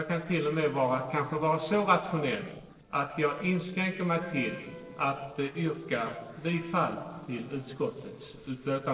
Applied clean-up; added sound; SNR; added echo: neural separator model SepFormer DNS4.